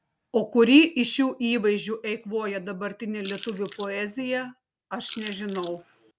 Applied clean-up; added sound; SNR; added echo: none; Chewing, mastication / Crushing; 13 dB; none.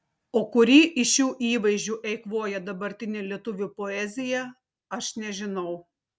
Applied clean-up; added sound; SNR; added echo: none; none; none; none.